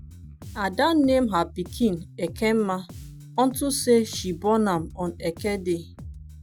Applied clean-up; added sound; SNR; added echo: none; Bass guitar; 16 dB; none.